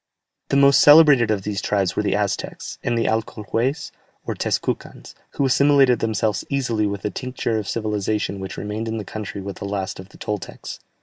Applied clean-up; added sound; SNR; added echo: none; none; none; none.